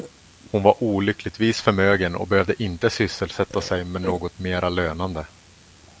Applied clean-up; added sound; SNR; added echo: none; Burping, eructation; 19 dB; none.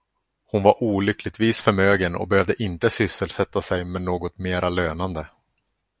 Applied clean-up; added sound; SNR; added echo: none; none; none; none.